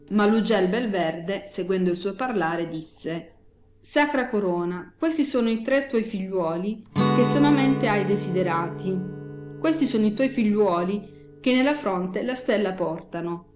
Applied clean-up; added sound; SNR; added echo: none; Guitar; 9 dB; none.